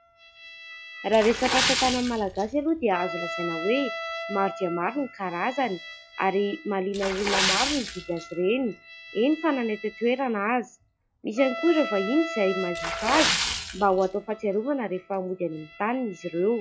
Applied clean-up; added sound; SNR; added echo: classical method log-MMSE.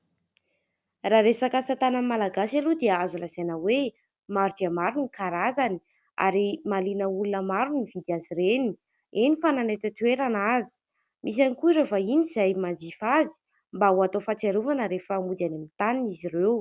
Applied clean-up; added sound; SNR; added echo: none; none; none; none.